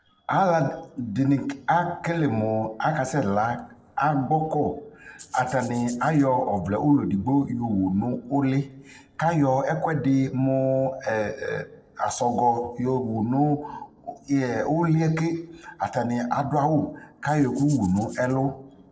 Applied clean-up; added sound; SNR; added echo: neural separator model SepFormer DNS4.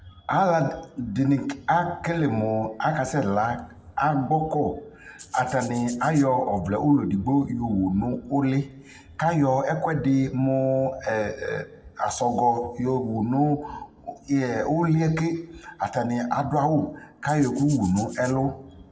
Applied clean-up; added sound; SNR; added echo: none; Rattle (instrument); 19 dB; reverberation time 0.9 s.